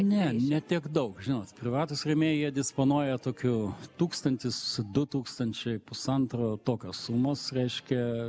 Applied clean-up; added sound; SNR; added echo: none; none; none; none.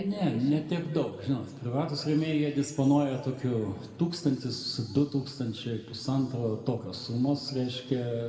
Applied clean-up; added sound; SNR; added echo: none; none; none; reverberation time 1.7 s.